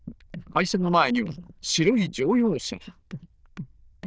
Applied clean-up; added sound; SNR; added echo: neural diffusion model UNIVERSE++.